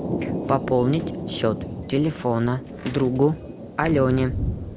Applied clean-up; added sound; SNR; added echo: none; Thunder; 6 dB; none.